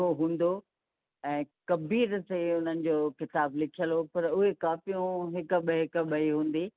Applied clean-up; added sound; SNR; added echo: none; none; none; none.